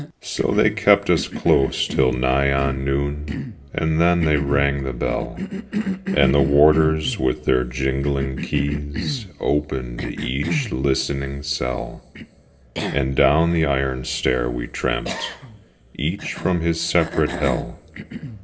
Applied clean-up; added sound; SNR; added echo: none; Cough; 10 dB; reverberation time 0.4 s.